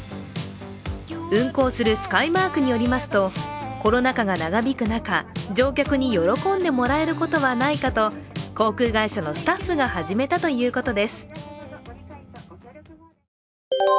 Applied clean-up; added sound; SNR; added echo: none; none; none; none.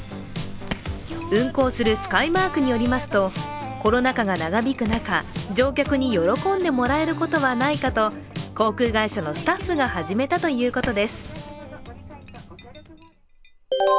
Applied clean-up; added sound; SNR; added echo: none; Fire + Chink, clink; 17 dB; none.